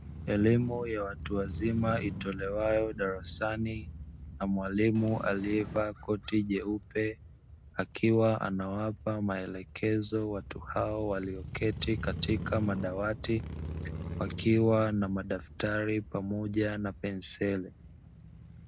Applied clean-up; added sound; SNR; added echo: none; Motorcycle + Purr; 11 dB; none.